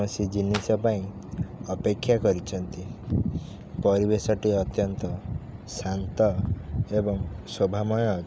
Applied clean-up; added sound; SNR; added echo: none; Clapping; 11 dB; none.